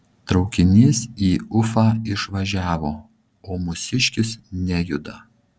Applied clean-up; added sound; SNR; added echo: none; none; none; none.